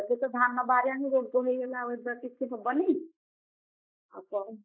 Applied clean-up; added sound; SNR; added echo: neural mask model Resemble Enhance denoiser.